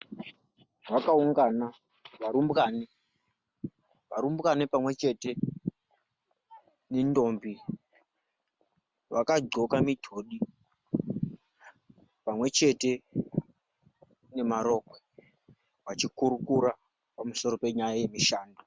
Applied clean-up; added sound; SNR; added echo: none; none; none; none.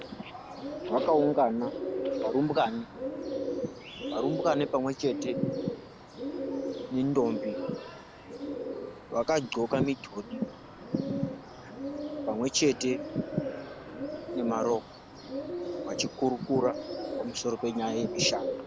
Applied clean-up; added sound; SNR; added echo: none; Bird; 5 dB; none.